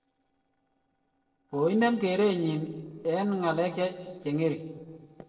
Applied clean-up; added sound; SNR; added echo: neural separator model SepFormer DNS4.